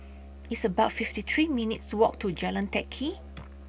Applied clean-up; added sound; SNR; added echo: none; Musical instrument; 15 dB; none.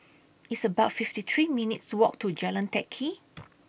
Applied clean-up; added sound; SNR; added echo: none; none; none; none.